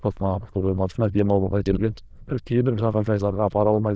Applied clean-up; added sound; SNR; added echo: neural diffusion model UNIVERSE++.